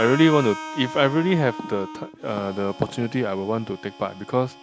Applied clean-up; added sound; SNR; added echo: none; Harmonica; 13 dB; none.